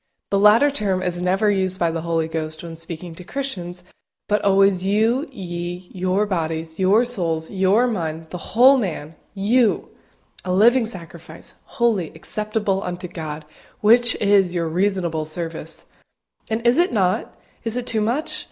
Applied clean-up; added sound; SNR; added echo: none; none; none; none.